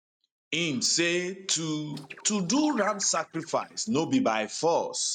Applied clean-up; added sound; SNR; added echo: neural mask model RNNoise.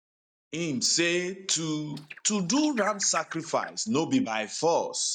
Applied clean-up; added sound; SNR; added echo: neural mask model DeepFilterNet 3.